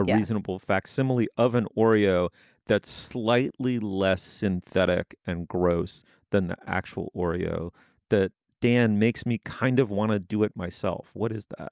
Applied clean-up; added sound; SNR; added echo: none; none; none; none.